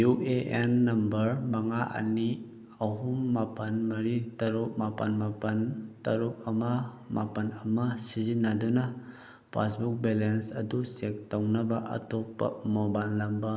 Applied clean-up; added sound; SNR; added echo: none; none; none; none.